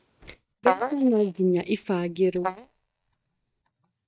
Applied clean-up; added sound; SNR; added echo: neural mask model DeepFilterNet 3.